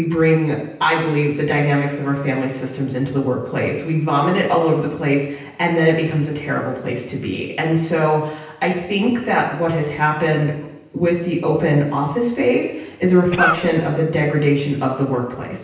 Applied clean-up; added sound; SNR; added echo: none; Cough; 3 dB; reverberation time 0.9 s.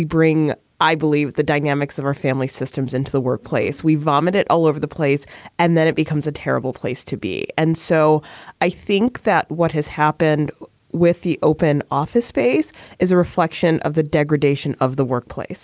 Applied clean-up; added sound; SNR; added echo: none; none; none; none.